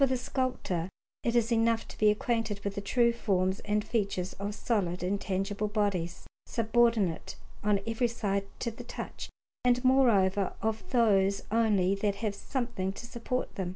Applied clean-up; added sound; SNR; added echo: none; none; none; none.